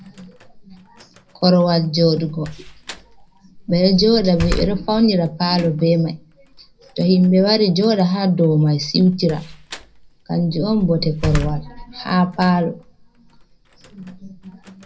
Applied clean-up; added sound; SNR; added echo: none; Slam; 13 dB; reverberation time 0.4 s.